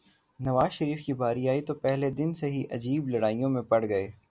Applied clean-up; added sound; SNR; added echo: none; none; none; none.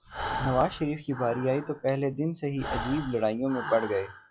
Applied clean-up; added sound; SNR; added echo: classical method log-MMSE.